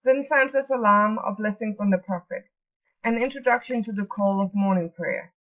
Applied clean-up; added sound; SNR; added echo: neural mask model Resemble Enhance denoiser.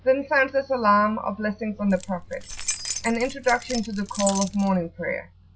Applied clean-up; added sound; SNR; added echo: none; Keys jangling; 9 dB; none.